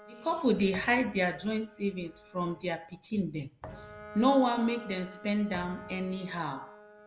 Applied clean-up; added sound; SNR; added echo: none; Bowed string instrument + Thump, thud; 18 dB; none.